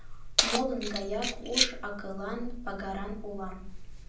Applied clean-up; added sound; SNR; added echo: none; Keys jangling; -2 dB; reverberation time 0.6 s.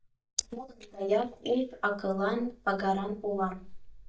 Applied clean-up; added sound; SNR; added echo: neural mask model DeepFilterNet 3.